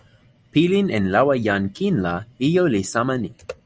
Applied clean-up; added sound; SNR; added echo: none; none; none; none.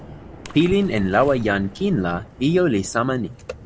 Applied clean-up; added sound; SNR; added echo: none; Water / Splash, splatter + Thunder / Rain; 16 dB; none.